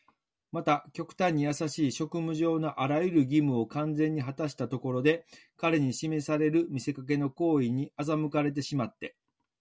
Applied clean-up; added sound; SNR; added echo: none; none; none; none.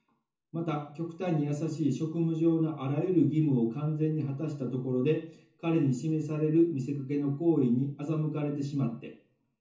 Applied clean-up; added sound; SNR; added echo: none; none; none; reverberation time 0.6 s.